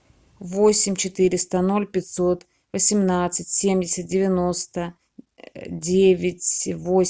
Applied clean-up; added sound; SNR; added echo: none; none; none; none.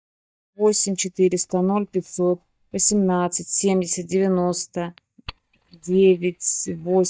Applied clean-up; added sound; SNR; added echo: neural mask model DeepFilterNet 3.